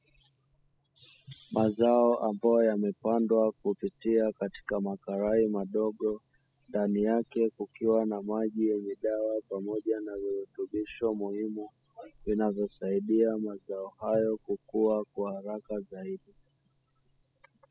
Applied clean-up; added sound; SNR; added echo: classical method spectral subtraction.